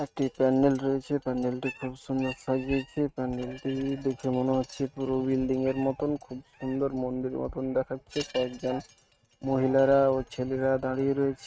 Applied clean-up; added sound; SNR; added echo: neural mask model RNNoise.